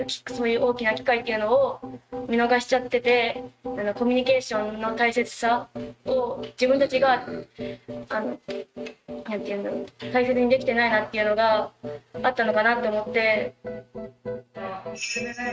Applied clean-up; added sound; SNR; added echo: neural mask model RNNoise.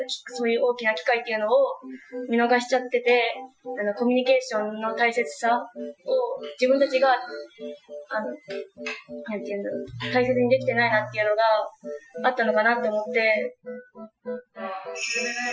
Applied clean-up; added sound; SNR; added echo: classical method Wiener filter.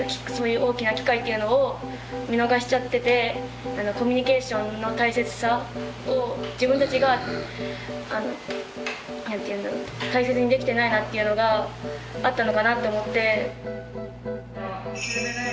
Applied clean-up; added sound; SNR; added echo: none; Microwave oven; 15 dB; none.